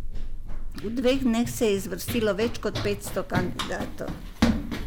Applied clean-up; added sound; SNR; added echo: none; Run; 1 dB; none.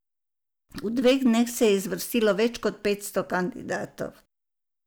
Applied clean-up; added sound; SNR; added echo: none; none; none; none.